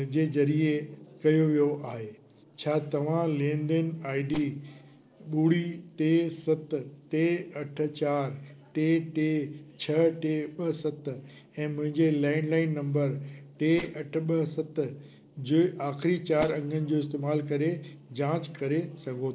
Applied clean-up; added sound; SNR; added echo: neural separator model SepFormer DNS4.